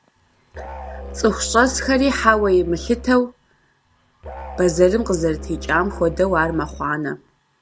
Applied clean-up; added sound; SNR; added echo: none; Musical instrument; 13 dB; none.